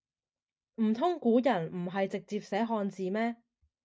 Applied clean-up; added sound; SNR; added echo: none; none; none; none.